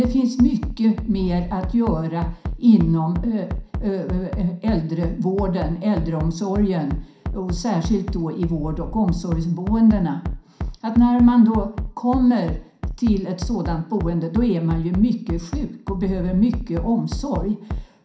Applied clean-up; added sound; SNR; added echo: none; Bass drum; 8 dB; reverberation time 0.5 s.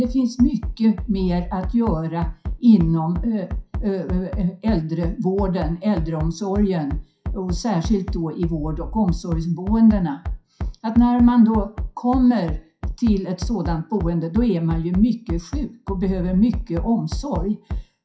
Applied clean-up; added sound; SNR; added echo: classical method WPE with log-MMSE.